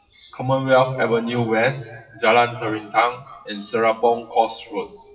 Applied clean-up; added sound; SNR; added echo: classical method WPE with log-MMSE.